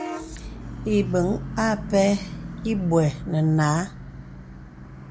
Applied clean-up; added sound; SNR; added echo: none; Bus / Vehicle horn, car horn, honking; 10 dB; none.